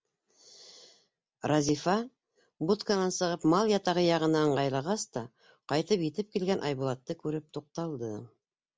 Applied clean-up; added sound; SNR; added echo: none; none; none; none.